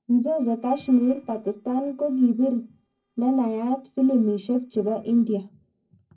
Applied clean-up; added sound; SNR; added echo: neural separator model SepFormer DNS4.